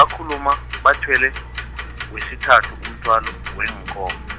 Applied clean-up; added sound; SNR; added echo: none; Tick-tock; 10 dB; none.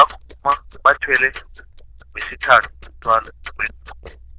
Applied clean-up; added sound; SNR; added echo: neural diffusion model UNIVERSE++.